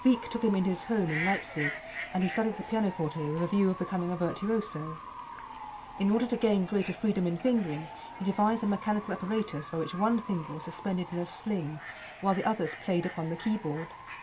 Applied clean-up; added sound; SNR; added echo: none; Bird / Fowl; 12 dB; none.